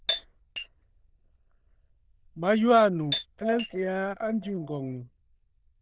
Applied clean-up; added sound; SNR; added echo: neural diffusion model UNIVERSE++.